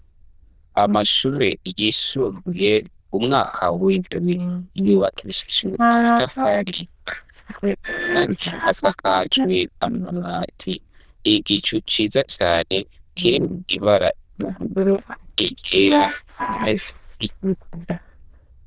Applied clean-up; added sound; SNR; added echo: neural diffusion model UNIVERSE++.